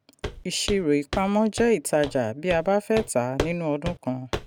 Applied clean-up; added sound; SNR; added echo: none; Walk, footsteps; 11 dB; none.